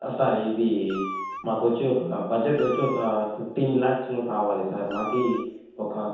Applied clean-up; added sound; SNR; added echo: none; Meow; 13 dB; reverberation time 0.9 s.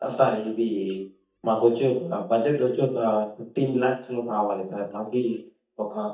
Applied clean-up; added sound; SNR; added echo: neural mask model DeepFilterNet 3.